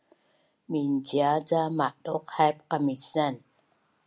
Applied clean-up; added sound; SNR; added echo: none; none; none; none.